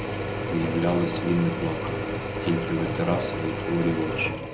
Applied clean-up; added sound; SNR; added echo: none; Drill / Mechanisms; 2 dB; none.